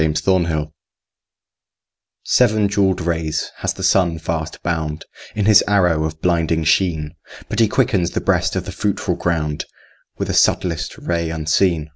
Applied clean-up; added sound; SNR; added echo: none; none; none; none.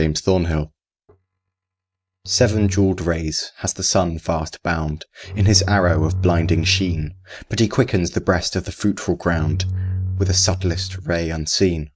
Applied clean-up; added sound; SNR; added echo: neural mask model RNNoise.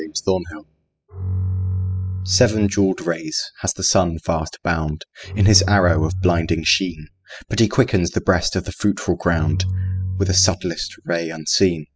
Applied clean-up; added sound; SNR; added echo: classical method spectral subtraction.